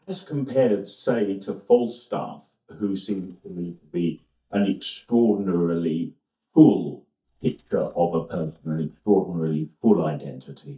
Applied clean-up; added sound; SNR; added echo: neural mask model DeepFilterNet 3.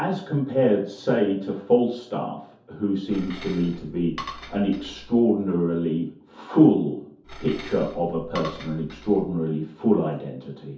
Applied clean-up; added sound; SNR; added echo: none; Cutlery, silverware / Dishes, pots, and pans; 15 dB; reverberation time 0.5 s.